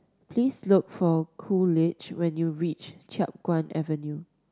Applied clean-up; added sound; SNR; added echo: none; none; none; none.